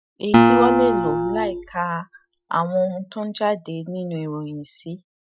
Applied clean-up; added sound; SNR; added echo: classical method Wiener filter.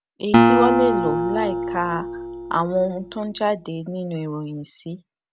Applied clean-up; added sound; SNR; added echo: none; Acoustic guitar; -3 dB; none.